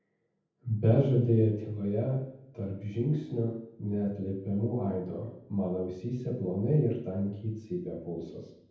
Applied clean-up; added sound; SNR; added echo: none; none; none; reverberation time 0.9 s.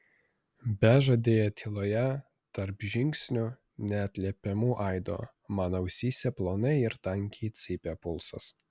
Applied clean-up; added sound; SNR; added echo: none; none; none; none.